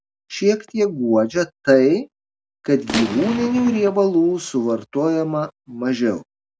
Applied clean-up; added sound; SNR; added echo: none; Gunshot, gunfire; 8 dB; none.